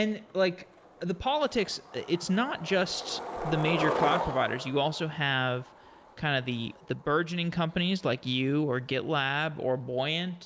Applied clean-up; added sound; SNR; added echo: none; Skateboard; 9 dB; none.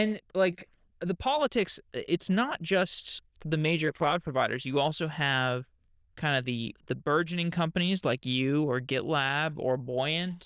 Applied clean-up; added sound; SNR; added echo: neural diffusion model UNIVERSE++.